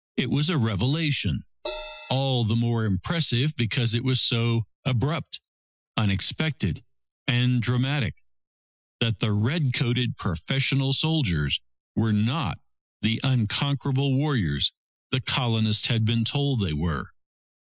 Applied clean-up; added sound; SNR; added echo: classical method Wiener filter.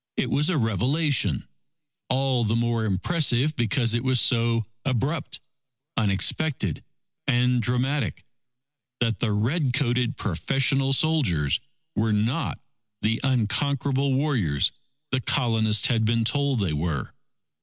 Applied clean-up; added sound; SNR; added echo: none; none; none; none.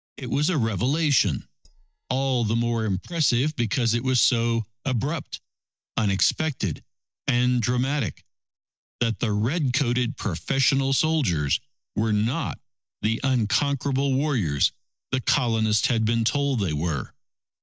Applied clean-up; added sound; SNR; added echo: neural mask model DeepFilterNet 3.